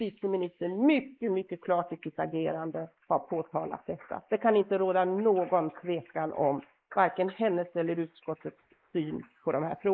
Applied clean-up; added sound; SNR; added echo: neural mask model Resemble Enhance denoiser.